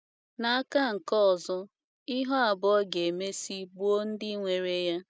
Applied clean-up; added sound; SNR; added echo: none; none; none; none.